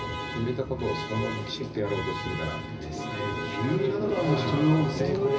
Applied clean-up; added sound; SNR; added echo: none; Alarm; 10 dB; reverberation time 0.4 s.